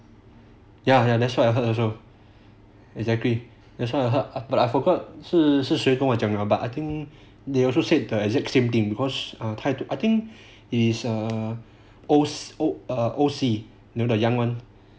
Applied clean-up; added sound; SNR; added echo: none; none; none; none.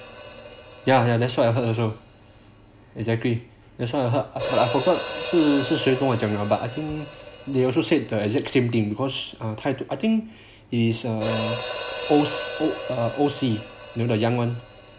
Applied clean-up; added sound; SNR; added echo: none; Hi-hat; 10 dB; none.